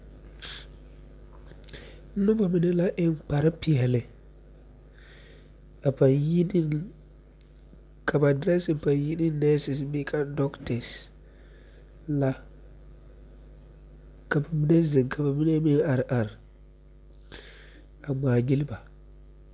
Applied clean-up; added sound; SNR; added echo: none; none; none; none.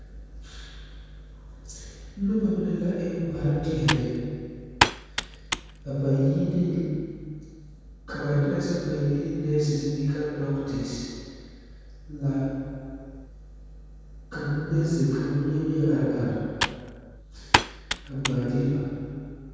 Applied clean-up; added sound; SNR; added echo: none; Computer keyboard; 2 dB; reverberation time 2.1 s.